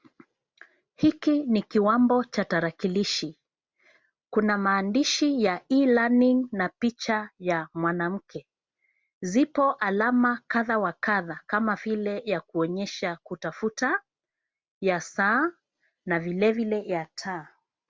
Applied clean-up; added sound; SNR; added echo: none; none; none; none.